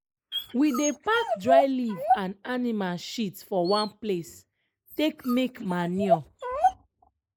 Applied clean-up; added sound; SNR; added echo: neural mask model Resemble Enhance denoiser.